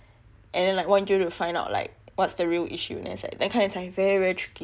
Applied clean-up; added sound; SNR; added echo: none; none; none; none.